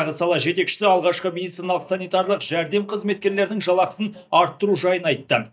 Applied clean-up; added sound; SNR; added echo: neural mask model DeepFilterNet 3.